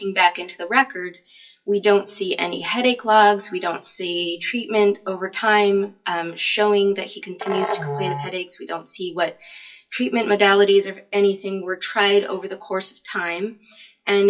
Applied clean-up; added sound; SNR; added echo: classical method WPE with log-MMSE.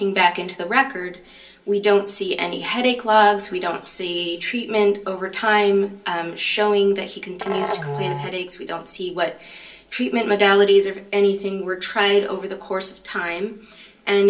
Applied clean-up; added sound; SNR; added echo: none; Musical instrument; 10 dB; reverberation time 0.3 s.